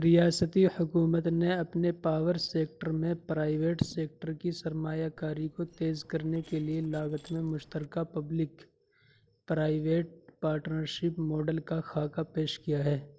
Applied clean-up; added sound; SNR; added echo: neural separator model SepFormer DNS4.